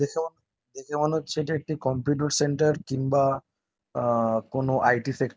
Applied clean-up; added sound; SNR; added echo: none; none; none; none.